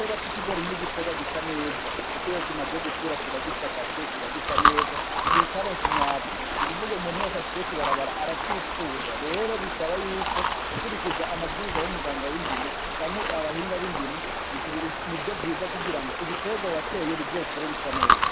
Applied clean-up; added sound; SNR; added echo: none; Stream + Chewing, mastication; -5 dB; none.